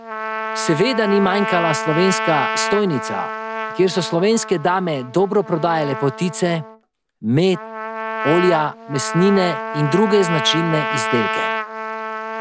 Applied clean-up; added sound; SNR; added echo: none; Trumpet; 6 dB; none.